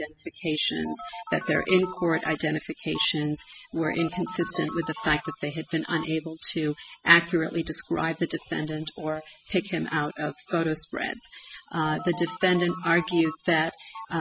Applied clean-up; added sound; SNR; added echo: classical method spectral subtraction.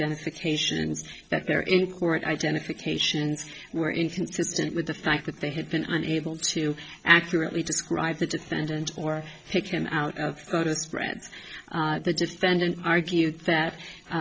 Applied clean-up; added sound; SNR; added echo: neural separator model SepFormer DNS4.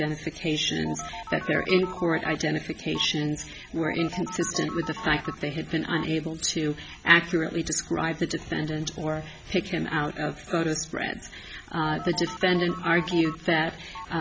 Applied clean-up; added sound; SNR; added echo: none; Telephone; 13 dB; none.